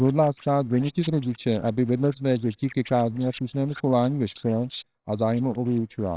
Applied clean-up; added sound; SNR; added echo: neural separator model SepFormer WHAMR!.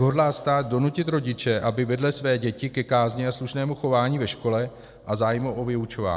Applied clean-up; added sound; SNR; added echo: none; none; none; none.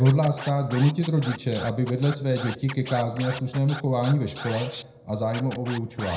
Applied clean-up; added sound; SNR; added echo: none; Scratching (performance technique); 15 dB; reverberation time 0.5 s.